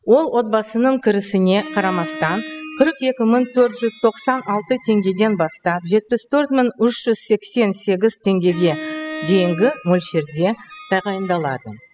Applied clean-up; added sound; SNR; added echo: classical method spectral subtraction.